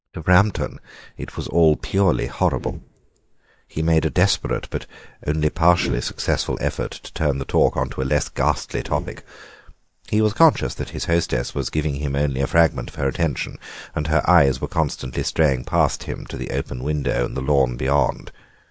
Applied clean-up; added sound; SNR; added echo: neural mask model DeepFilterNet 3.